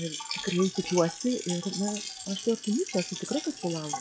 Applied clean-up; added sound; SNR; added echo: classical method log-MMSE.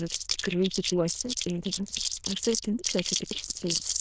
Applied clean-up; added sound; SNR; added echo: neural diffusion model UNIVERSE++.